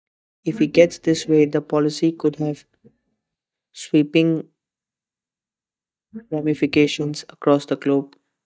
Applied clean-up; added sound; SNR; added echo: neural mask model DeepFilterNet 3.